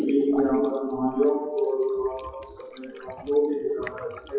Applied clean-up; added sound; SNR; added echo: classical method WPE with log-MMSE.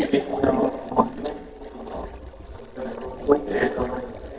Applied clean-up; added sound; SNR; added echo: neural mask model DeepFilterNet 3.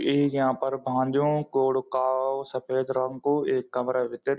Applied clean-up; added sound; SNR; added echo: none; none; none; none.